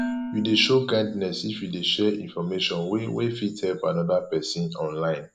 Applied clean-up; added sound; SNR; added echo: none; Dishes, pots, and pans; 13 dB; none.